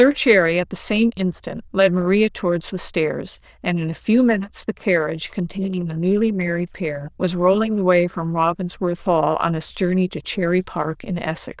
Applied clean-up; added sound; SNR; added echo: neural diffusion model UNIVERSE++.